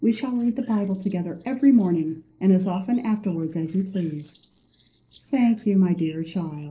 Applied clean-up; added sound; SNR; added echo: neural separator model SepFormer DNS4.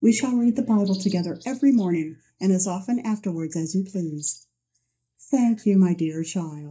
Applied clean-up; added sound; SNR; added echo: neural mask model DeepFilterNet 3.